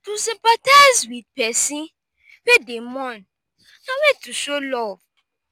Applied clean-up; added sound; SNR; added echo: none; none; none; none.